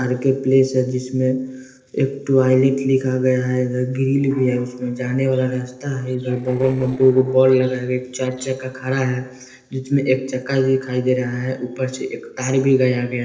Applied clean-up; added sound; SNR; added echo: neural separator model SepFormer DNS4.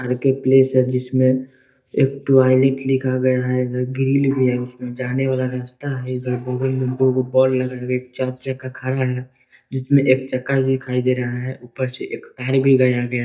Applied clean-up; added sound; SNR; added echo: neural mask model DeepFilterNet 3.